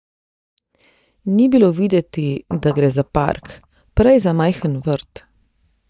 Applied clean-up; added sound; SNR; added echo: neural mask model DeepFilterNet 3.